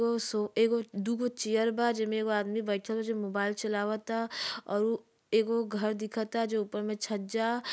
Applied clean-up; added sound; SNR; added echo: none; none; none; none.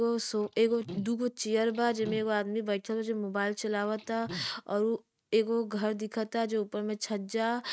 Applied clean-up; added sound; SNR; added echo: neural mask model RNNoise.